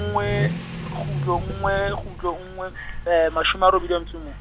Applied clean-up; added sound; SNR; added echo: none; Accelerating, revving, vroom / Vehicle; 5 dB; none.